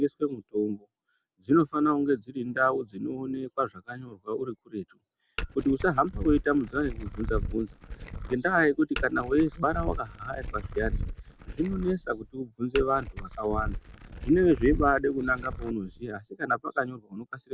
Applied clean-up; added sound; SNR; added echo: none; Glass; 7 dB; none.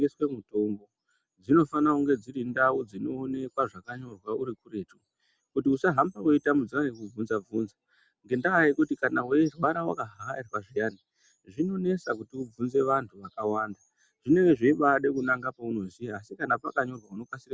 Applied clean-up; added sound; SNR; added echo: none; none; none; none.